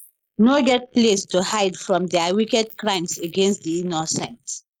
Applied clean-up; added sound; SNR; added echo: neural mask model Resemble Enhance denoiser.